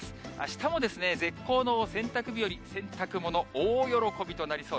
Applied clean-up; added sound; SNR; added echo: none; Wind instrument, woodwind instrument; 16 dB; none.